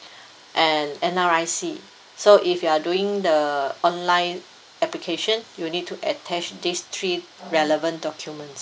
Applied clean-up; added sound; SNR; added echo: none; none; none; none.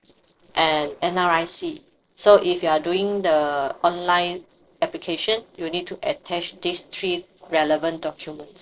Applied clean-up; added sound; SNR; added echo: neural separator model SepFormer DNS4.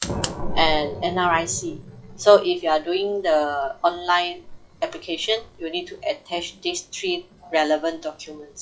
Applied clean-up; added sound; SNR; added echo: classical method log-MMSE.